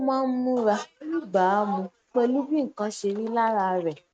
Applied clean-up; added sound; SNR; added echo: neural mask model RNNoise.